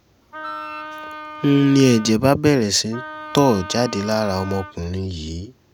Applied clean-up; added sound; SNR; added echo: none; Wind instrument, woodwind instrument + Wind instrument, woodwind instrument; 15 dB; none.